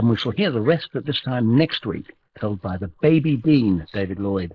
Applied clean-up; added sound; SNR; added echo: neural mask model Resemble Enhance denoiser.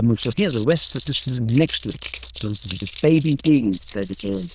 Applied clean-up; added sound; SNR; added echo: neural diffusion model UNIVERSE++.